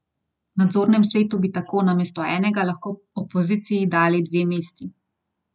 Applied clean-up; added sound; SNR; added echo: none; none; none; none.